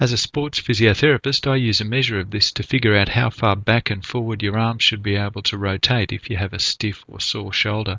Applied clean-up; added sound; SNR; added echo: none; none; none; none.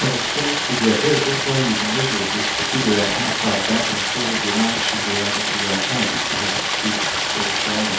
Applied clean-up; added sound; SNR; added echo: none; Stream; -2 dB; reverberation time 0.6 s.